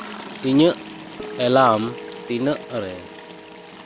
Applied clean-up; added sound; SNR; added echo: none; Toilet flush + Guitar; 13 dB; none.